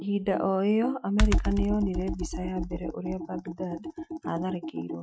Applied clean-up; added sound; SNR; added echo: classical method Wiener filter.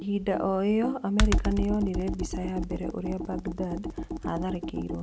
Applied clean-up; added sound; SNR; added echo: none; Computer keyboard; 2 dB; none.